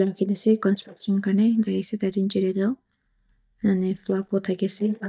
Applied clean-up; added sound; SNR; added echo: neural mask model DeepFilterNet 3.